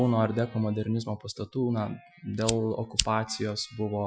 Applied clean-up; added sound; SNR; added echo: classical method Wiener filter.